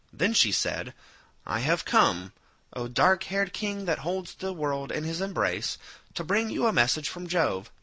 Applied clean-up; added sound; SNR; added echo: none; none; none; none.